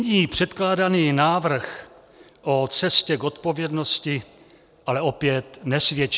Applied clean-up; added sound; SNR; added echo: none; none; none; none.